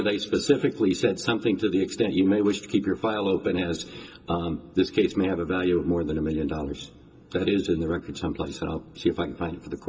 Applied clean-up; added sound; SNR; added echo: none; none; none; reverberation time 0.2 s.